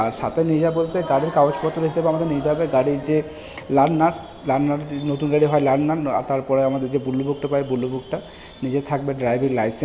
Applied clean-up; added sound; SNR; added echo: none; none; none; none.